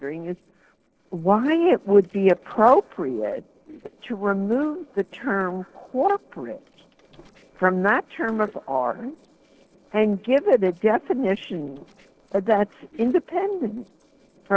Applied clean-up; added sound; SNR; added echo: neural separator model SepFormer DNS4.